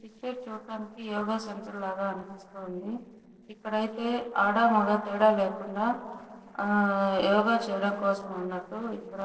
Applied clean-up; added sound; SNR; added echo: neural separator model SepFormer DNS4.